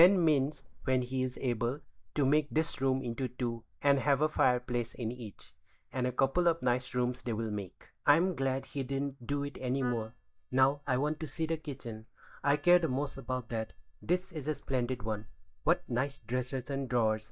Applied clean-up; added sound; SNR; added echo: neural mask model DeepFilterNet 3.